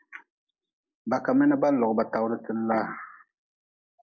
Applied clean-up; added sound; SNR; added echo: none; none; none; none.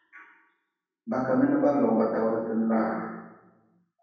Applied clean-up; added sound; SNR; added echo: none; none; none; reverberation time 1.1 s.